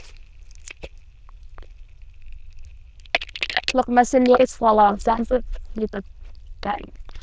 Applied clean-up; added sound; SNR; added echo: neural diffusion model UNIVERSE++.